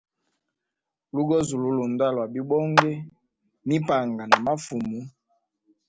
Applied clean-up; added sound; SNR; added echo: none; Clapping; 1 dB; none.